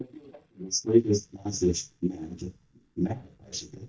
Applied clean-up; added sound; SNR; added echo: neural mask model DeepFilterNet 3.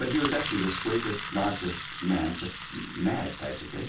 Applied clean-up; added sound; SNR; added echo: none; Engine; 6 dB; reverberation time 0.2 s.